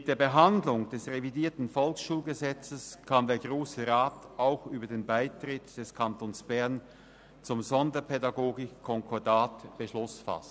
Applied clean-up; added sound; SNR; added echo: none; none; none; none.